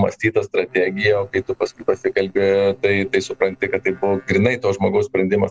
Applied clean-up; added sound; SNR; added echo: neural separator model SepFormer DNS4.